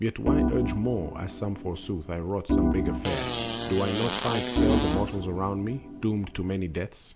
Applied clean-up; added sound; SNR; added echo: none; Fart + Organ; -1 dB; none.